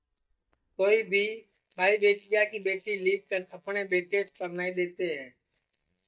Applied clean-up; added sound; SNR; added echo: neural mask model DeepFilterNet 3.